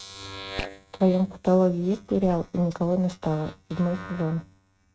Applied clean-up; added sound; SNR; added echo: neural mask model RNNoise.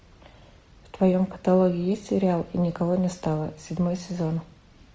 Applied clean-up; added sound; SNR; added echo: none; none; none; none.